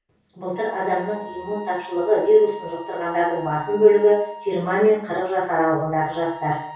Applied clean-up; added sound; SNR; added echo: none; Wind instrument, woodwind instrument; 17 dB; reverberation time 0.6 s.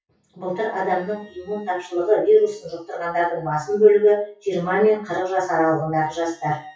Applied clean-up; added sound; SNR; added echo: classical method WPE with log-MMSE.